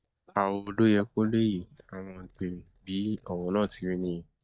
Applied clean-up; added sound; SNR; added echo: neural mask model DeepFilterNet 3.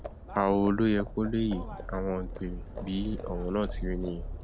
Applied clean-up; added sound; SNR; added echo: none; Livestock, farm animals, working animals; 8 dB; none.